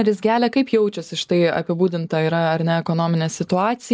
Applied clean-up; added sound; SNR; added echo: neural mask model Resemble Enhance denoiser.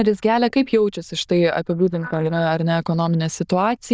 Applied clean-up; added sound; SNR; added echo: neural diffusion model UNIVERSE++.